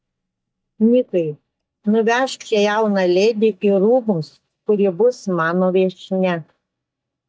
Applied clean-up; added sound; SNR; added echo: neural mask model DeepFilterNet 3.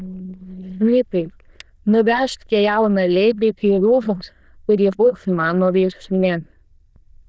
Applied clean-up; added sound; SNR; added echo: neural diffusion model UNIVERSE++.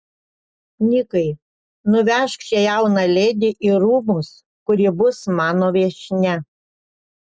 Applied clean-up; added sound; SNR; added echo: none; none; none; none.